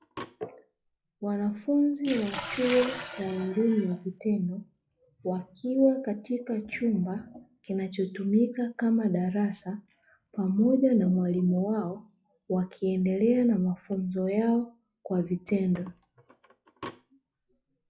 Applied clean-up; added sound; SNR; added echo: classical method log-MMSE.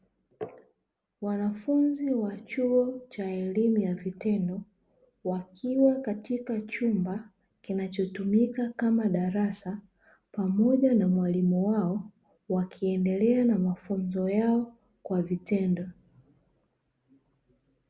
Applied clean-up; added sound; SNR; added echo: none; none; none; none.